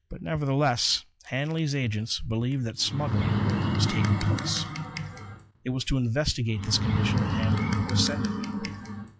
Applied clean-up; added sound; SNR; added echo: classical method log-MMSE.